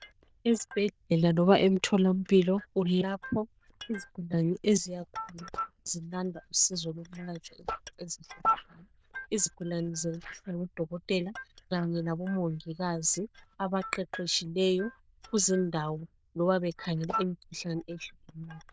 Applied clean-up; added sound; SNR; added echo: neural diffusion model UNIVERSE++.